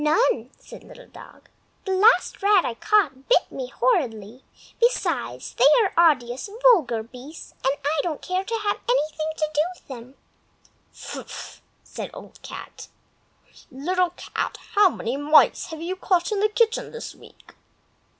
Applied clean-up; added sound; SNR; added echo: none; none; none; none.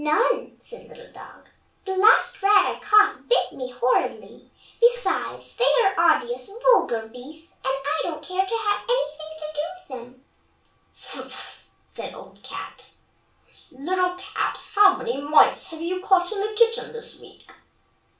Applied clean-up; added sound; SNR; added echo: none; none; none; reverberation time 0.3 s.